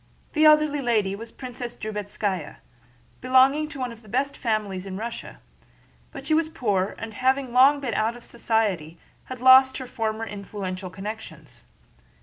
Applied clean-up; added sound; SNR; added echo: none; none; none; none.